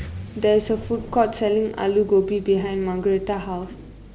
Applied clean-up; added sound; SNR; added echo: none; Accelerating, revving, vroom; 17 dB; none.